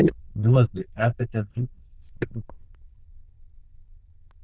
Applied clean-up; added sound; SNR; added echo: neural diffusion model UNIVERSE++.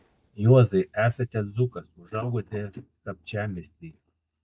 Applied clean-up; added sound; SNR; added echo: neural mask model DeepFilterNet 3.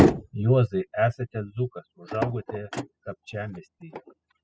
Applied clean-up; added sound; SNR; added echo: classical method spectral subtraction.